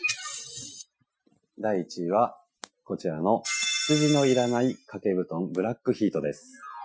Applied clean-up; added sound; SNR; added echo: classical method Wiener filter.